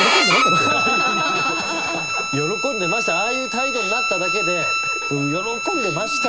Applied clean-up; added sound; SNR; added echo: none; Bowed string instrument; -4 dB; none.